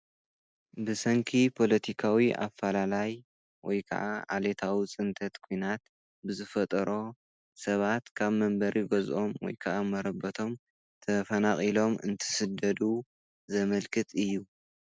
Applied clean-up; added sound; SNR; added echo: none; none; none; none.